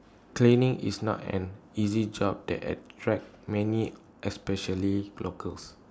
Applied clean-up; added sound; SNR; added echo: none; none; none; none.